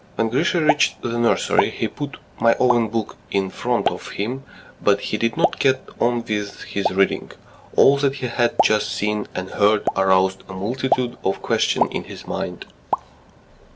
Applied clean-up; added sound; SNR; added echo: none; Explosion; 8 dB; none.